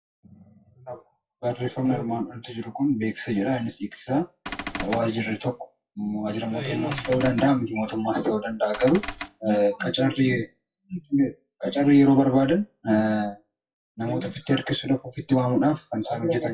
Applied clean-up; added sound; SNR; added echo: classical method WPE with log-MMSE.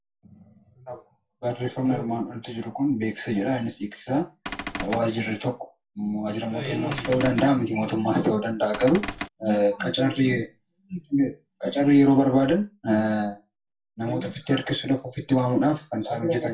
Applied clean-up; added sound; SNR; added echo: none; Cupboard open or close / Door; 8 dB; reverberation time 0.2 s.